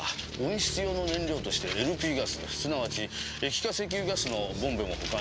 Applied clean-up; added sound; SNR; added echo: none; none; none; none.